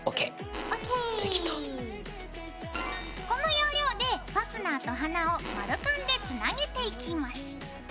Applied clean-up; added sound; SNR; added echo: none; Fart; 12 dB; none.